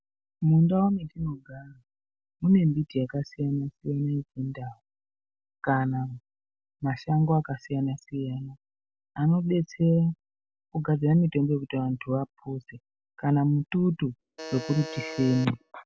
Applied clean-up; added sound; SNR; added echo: none; Alarm; 11 dB; none.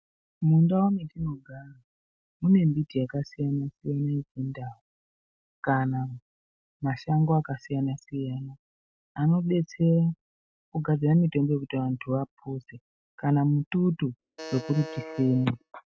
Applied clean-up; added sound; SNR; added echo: neural mask model RNNoise.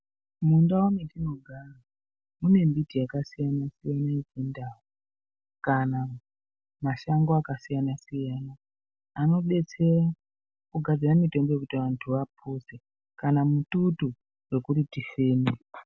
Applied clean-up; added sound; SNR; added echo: none; none; none; none.